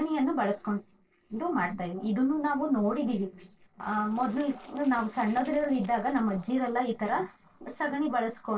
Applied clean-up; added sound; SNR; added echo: neural separator model SepFormer DNS4.